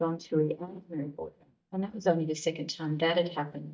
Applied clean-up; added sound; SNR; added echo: neural mask model DeepFilterNet 3.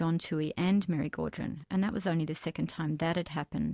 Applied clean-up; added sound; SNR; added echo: none; none; none; none.